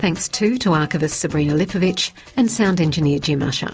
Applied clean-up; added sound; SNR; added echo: none; none; none; none.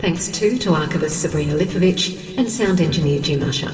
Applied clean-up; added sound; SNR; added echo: none; none; none; reverberation time 2.7 s.